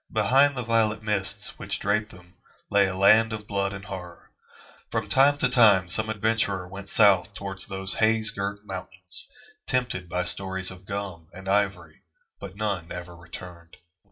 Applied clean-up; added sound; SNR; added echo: none; none; none; reverberation time 0.2 s.